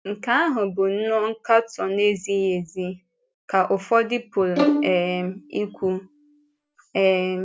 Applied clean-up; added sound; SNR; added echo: none; Bowed string instrument; 4 dB; none.